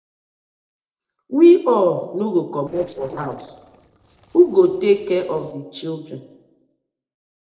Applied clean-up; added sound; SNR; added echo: neural separator model SepFormer DNS4.